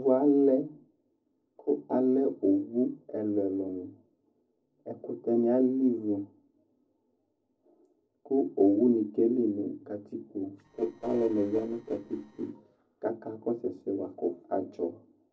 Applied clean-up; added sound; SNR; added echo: neural separator model SepFormer DNS4.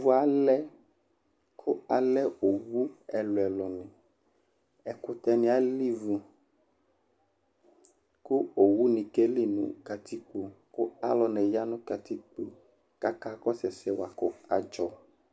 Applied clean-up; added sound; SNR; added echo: none; none; none; none.